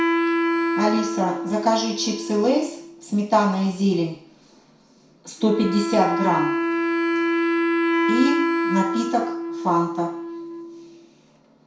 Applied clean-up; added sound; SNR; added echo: none; Wind instrument, woodwind instrument; 1 dB; reverberation time 0.6 s.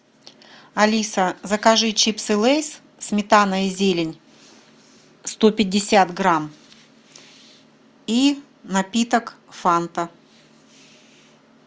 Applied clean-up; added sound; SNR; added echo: none; none; none; none.